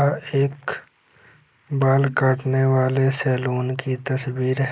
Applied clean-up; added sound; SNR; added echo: neural mask model Resemble Enhance denoiser.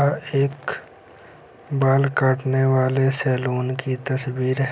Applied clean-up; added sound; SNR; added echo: none; none; none; none.